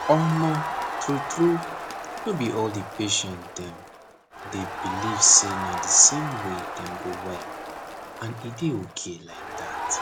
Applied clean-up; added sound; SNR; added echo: none; Crowd; 7 dB; none.